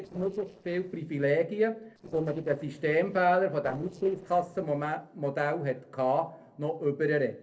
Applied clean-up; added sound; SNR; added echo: neural separator model SepFormer DNS4.